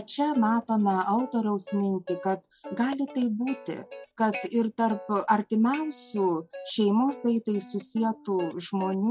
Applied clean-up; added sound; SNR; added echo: classical method log-MMSE.